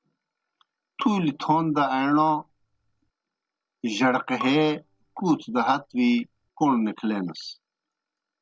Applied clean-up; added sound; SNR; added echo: none; Bowed string instrument; 17 dB; none.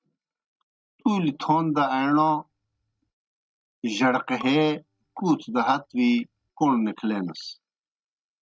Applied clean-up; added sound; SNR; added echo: neural mask model RNNoise.